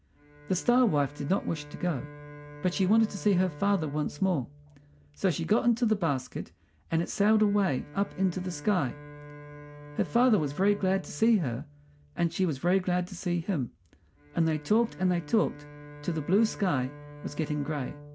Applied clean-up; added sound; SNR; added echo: none; Bowed string instrument; 18 dB; none.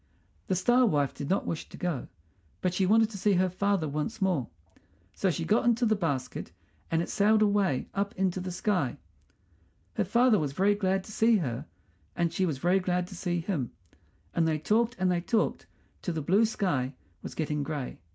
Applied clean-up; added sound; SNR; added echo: none; none; none; none.